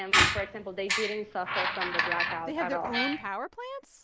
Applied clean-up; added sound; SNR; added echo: none; Squeak; -4 dB; none.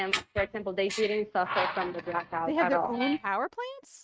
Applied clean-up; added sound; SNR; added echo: neural mask model RNNoise.